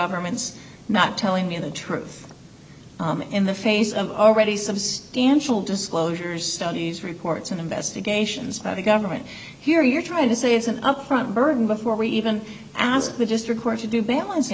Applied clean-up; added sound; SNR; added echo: none; none; none; none.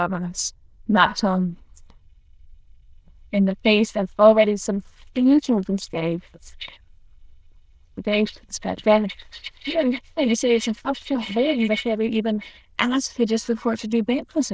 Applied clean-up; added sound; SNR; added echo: neural diffusion model UNIVERSE++.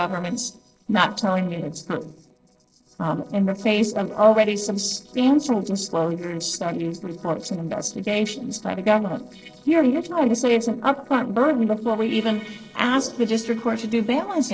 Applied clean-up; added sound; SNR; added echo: neural separator model SepFormer DNS4.